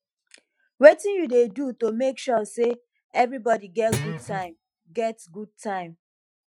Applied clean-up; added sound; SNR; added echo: classical method Wiener filter.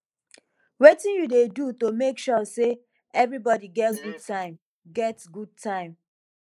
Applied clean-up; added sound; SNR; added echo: neural mask model Resemble Enhance denoiser.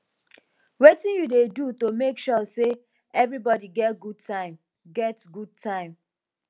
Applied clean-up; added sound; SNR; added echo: none; none; none; none.